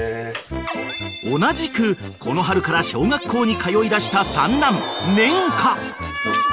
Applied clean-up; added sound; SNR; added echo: none; none; none; none.